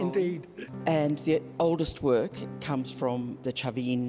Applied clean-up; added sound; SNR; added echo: none; Acoustic guitar / Strum; 15 dB; none.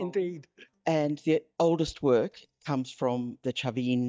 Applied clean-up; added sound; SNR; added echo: neural mask model DeepFilterNet 3.